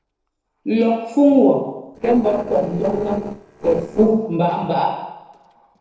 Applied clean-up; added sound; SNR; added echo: neural separator model SepFormer DNS4.